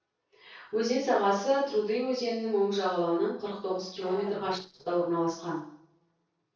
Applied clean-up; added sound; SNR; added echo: neural separator model SepFormer DNS4.